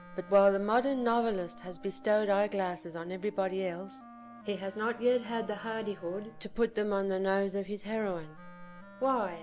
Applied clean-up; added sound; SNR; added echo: none; Cricket / Frog + Wind instrument, woodwind instrument; 18 dB; none.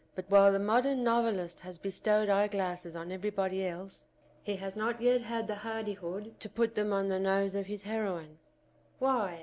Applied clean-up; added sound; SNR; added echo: none; none; none; none.